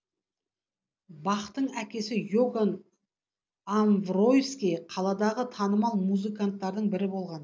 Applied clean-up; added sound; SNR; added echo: none; none; none; none.